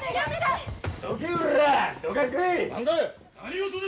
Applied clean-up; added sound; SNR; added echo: none; none; none; none.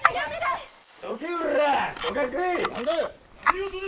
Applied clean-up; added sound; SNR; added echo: neural mask model Resemble Enhance denoiser.